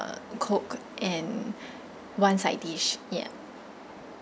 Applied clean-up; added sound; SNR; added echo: none; none; none; none.